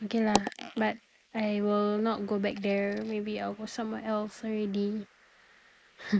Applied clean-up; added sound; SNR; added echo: neural mask model Resemble Enhance denoiser.